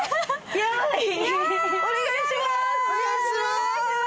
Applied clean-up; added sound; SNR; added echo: none; none; none; none.